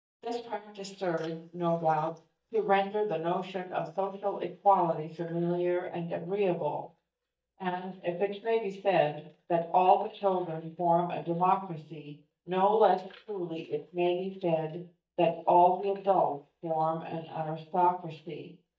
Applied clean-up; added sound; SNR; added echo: neural mask model DeepFilterNet 3.